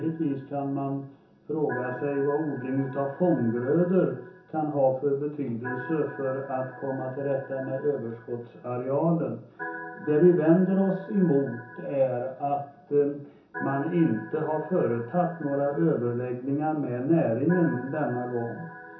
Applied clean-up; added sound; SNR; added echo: none; Organ; 17 dB; reverberation time 0.6 s.